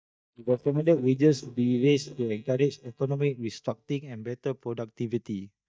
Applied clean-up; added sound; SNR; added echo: neural mask model DeepFilterNet 3.